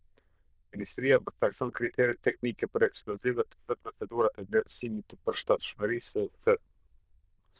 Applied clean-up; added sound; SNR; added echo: neural diffusion model UNIVERSE++.